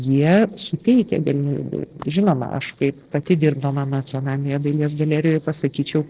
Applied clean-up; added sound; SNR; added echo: neural separator model SepFormer DNS4.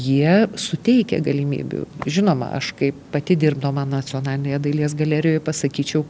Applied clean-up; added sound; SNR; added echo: none; none; none; none.